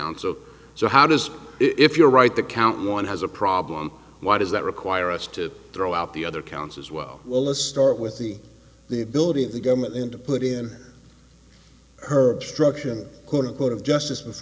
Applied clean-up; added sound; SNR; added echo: none; none; none; none.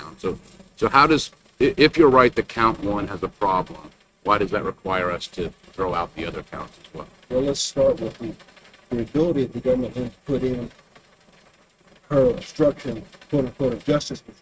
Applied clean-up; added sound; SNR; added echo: neural mask model RNNoise.